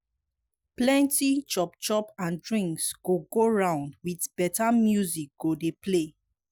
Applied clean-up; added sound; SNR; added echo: none; none; none; none.